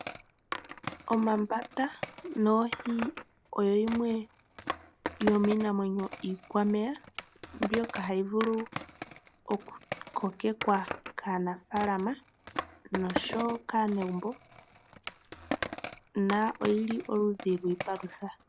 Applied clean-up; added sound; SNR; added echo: none; Skateboard; 9 dB; none.